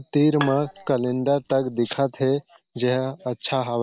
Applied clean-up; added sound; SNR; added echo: none; Bowed string instrument; 14 dB; none.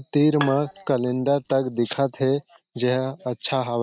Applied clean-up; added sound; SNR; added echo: neural mask model RNNoise.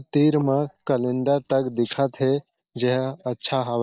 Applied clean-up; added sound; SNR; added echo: neural mask model DeepFilterNet 3.